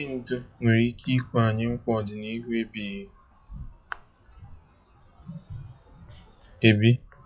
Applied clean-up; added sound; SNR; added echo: classical method log-MMSE.